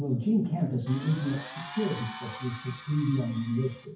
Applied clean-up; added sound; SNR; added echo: classical method WPE with log-MMSE.